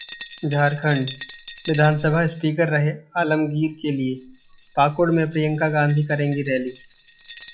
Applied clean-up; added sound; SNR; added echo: none; Glass; 19 dB; none.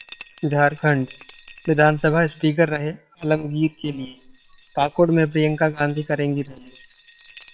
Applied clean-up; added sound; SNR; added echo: neural separator model SepFormer WHAM!.